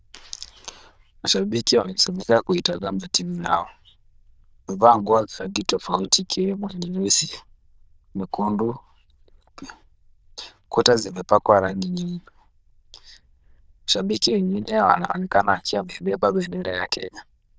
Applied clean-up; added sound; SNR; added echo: neural diffusion model UNIVERSE++.